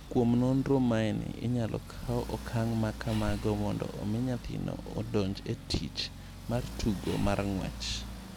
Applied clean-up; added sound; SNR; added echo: none; Accelerating, revving, vroom + Breathing; 10 dB; none.